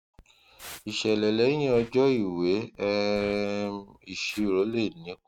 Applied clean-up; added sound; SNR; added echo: neural mask model RNNoise.